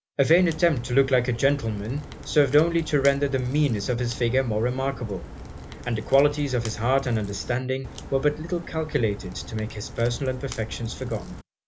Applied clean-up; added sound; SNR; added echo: none; Crack; 13 dB; none.